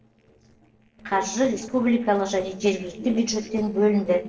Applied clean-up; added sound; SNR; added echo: neural separator model SepFormer DNS4.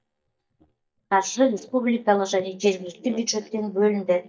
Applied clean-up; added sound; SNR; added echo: neural mask model DeepFilterNet 3.